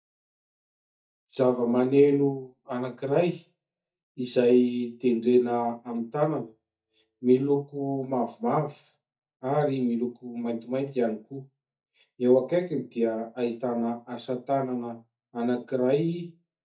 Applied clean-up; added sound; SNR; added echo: neural mask model DeepFilterNet 3.